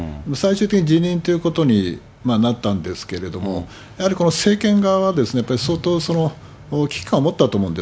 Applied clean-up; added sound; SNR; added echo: none; none; none; none.